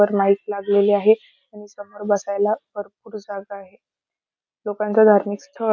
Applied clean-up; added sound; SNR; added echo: none; none; none; none.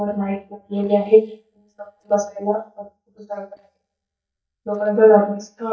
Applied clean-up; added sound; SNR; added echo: neural mask model DeepFilterNet 3.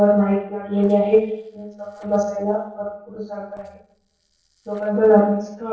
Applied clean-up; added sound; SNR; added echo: neural separator model SepFormer DNS4.